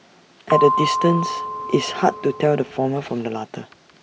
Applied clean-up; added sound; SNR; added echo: none; Percussion; 4 dB; none.